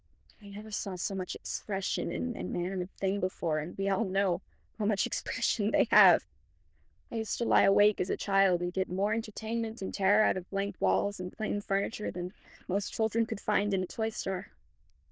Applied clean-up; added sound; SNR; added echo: neural diffusion model UNIVERSE++.